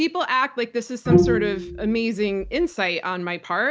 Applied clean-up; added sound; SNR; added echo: none; Bowed string instrument; -2 dB; none.